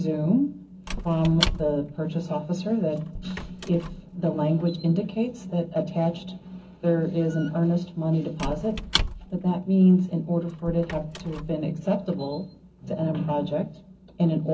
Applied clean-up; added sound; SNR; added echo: none; Squeak / Wood; 11 dB; reverberation time 0.4 s.